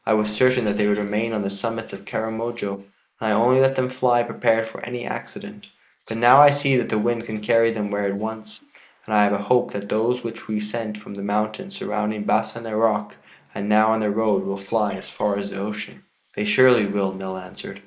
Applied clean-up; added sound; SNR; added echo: neural mask model Resemble Enhance denoiser.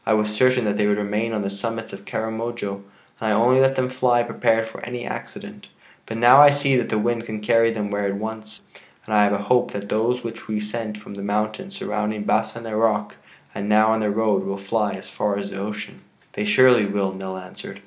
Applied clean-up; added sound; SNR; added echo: none; none; none; none.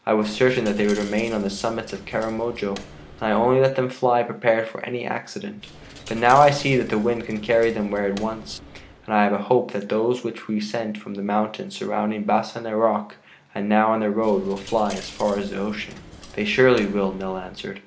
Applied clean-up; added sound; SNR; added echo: none; Coin (dropping); 19 dB; none.